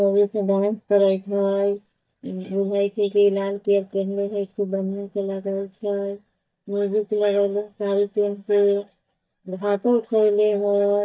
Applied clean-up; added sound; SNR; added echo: neural mask model DeepFilterNet 3.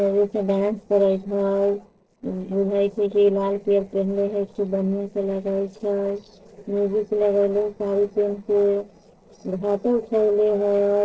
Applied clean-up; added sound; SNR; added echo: neural separator model SepFormer DNS4.